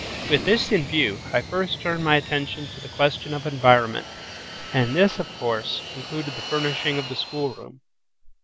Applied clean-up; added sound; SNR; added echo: none; Fixed-wing aircraft, airplane; 11 dB; none.